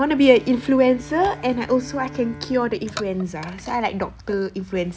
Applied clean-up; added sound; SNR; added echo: none; Bowed string instrument; 20 dB; none.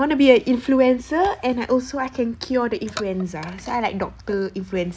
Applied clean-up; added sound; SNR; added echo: none; none; none; none.